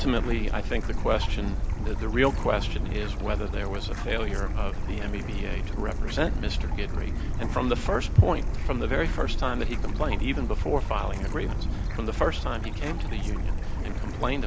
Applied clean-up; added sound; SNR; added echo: none; Stream / Bird; -3 dB; none.